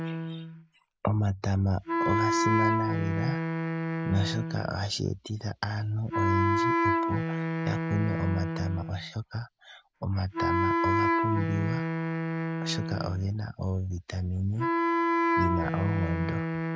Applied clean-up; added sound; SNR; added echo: none; Wind instrument, woodwind instrument; -1 dB; none.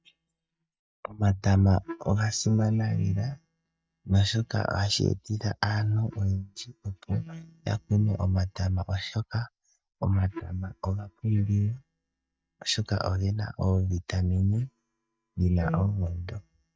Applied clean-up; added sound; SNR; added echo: neural mask model DeepFilterNet 3.